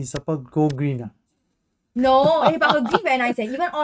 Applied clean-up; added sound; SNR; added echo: neural mask model RNNoise.